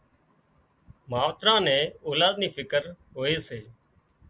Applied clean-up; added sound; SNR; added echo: none; none; none; none.